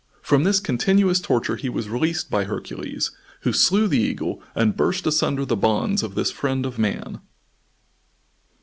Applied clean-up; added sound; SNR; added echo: none; none; none; none.